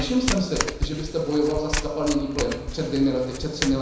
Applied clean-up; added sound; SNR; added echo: none; Domestic sounds, home sounds; 6 dB; reverberation time 1.0 s.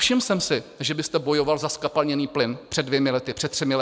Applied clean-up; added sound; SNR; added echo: none; none; none; none.